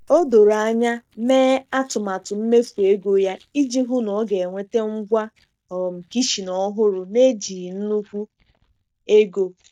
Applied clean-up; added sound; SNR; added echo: neural mask model DeepFilterNet 3.